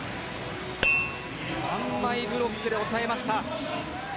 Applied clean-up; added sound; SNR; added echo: none; Tap; -3 dB; none.